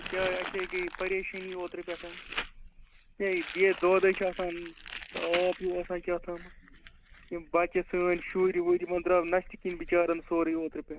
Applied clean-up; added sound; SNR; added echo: none; Crumpling, crinkling; 13 dB; none.